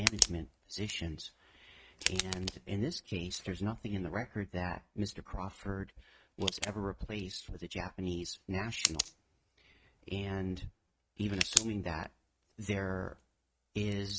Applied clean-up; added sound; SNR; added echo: neural mask model RNNoise.